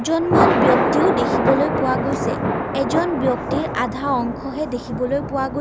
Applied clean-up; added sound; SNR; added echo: none; Thunder; -1 dB; none.